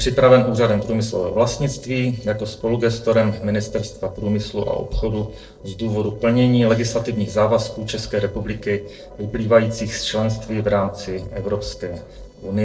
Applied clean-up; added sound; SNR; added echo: neural separator model SepFormer DNS4.